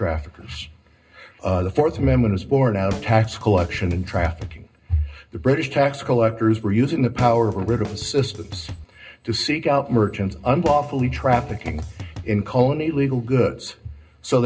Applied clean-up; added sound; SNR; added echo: none; Drum kit; 13 dB; reverberation time 0.2 s.